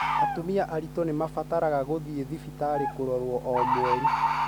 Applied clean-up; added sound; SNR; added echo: none; Bird; 1 dB; none.